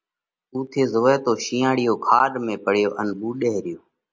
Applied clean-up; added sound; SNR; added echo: none; none; none; none.